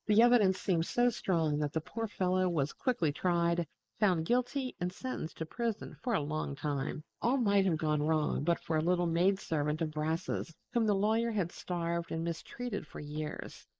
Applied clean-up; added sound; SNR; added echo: neural mask model Resemble Enhance denoiser.